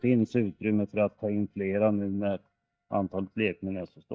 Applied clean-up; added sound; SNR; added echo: neural mask model DeepFilterNet 3.